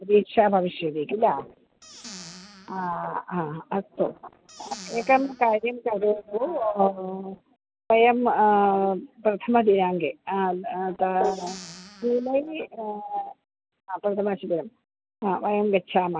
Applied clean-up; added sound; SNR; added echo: none; Squeak / Cupboard open or close; 19 dB; none.